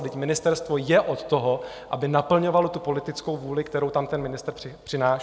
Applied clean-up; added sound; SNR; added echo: none; none; none; none.